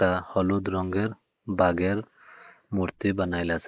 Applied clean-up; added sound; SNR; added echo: neural mask model Resemble Enhance denoiser.